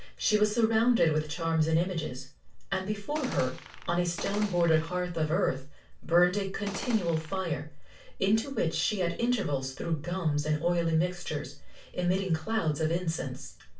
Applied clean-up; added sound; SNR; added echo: none; Gunshot, gunfire; 12 dB; reverberation time 0.2 s.